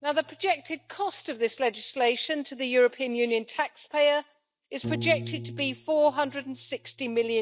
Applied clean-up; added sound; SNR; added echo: neural mask model DeepFilterNet 3.